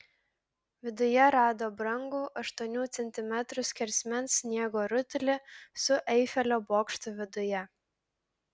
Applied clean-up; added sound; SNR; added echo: none; none; none; none.